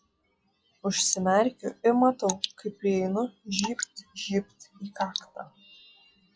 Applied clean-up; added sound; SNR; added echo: classical method log-MMSE.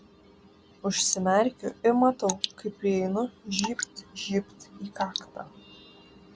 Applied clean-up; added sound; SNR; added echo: none; Drip / Water; 11 dB; none.